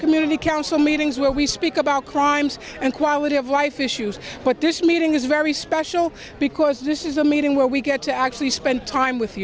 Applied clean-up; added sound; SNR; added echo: none; none; none; none.